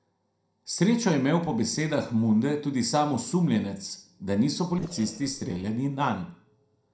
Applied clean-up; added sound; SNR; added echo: neural separator model SepFormer DNS4.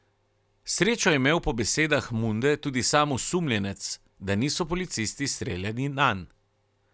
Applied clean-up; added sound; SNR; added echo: none; none; none; none.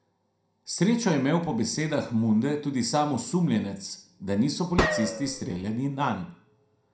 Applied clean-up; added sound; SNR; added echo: none; Gunshot, gunfire; 3 dB; reverberation time 0.4 s.